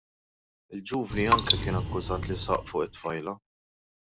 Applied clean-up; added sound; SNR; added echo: none; Raindrop; -4 dB; none.